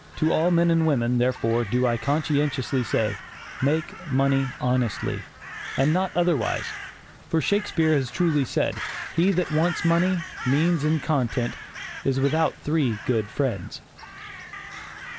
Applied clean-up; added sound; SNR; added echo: none; Crow; 13 dB; none.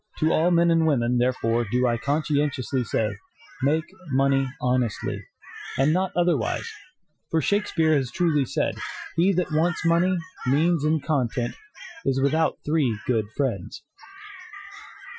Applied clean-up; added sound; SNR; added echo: classical method Wiener filter.